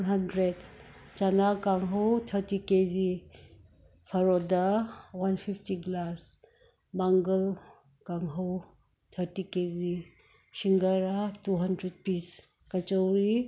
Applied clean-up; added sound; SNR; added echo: none; none; none; none.